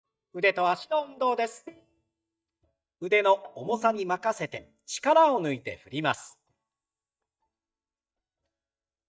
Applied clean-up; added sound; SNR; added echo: neural mask model DeepFilterNet 3.